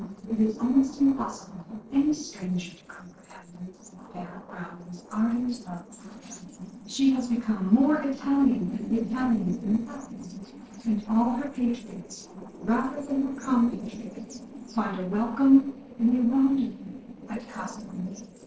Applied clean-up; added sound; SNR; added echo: neural separator model SepFormer DNS4.